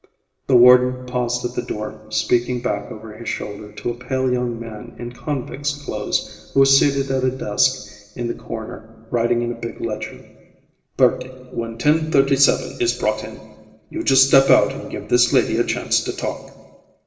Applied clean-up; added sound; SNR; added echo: none; none; none; reverberation time 1.2 s.